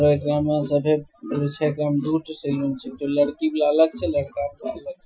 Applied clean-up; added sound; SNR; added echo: classical method Wiener filter.